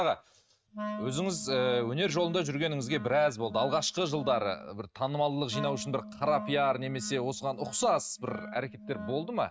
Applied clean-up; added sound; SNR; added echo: neural mask model RNNoise.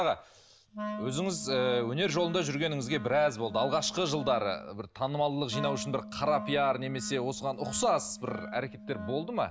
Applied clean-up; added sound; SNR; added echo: none; Wind instrument, woodwind instrument; 11 dB; none.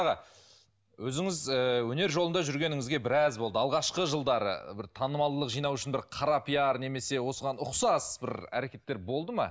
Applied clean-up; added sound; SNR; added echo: none; none; none; none.